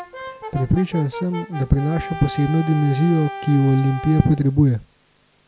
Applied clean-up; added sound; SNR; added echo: none; Brass instrument; 13 dB; none.